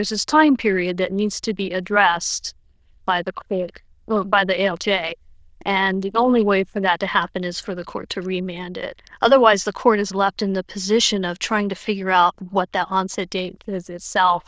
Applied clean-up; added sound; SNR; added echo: neural diffusion model UNIVERSE++.